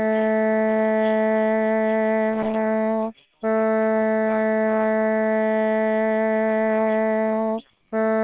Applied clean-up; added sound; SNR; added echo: neural separator model SepFormer WHAMR!.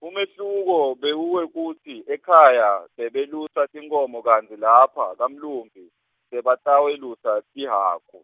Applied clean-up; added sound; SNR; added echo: none; none; none; none.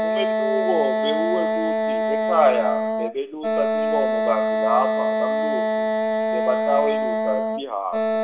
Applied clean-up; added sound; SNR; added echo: none; Wind instrument, woodwind instrument; -3 dB; reverberation time 0.6 s.